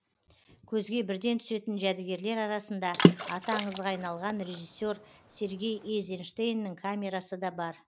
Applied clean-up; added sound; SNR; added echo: none; Water / Splash, splatter; -3 dB; none.